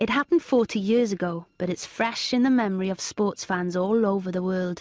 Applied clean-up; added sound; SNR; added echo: none; none; none; none.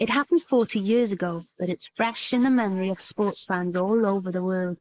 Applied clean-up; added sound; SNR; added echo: neural mask model Resemble Enhance denoiser.